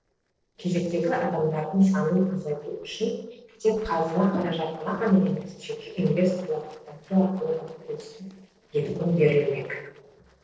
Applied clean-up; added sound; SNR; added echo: neural separator model SepFormer DNS4.